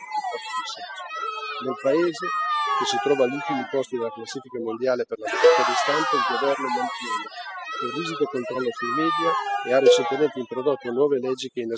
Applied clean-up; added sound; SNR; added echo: classical method spectral subtraction.